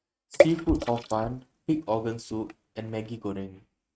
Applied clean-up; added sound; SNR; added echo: neural mask model RNNoise.